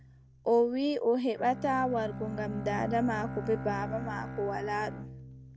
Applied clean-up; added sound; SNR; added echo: none; Bowed string instrument; 9 dB; none.